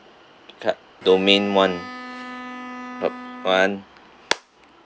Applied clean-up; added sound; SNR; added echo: none; Bowed string instrument; 13 dB; none.